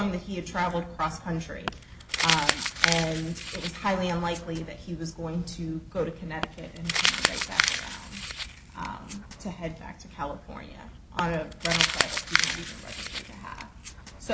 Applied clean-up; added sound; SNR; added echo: none; Crumpling, crinkling; -1 dB; none.